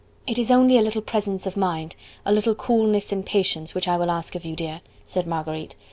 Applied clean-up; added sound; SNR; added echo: none; none; none; none.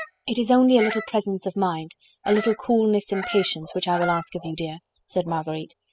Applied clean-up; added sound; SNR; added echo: classical method spectral subtraction.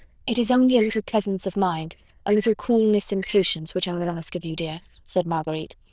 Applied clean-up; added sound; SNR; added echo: neural diffusion model UNIVERSE++.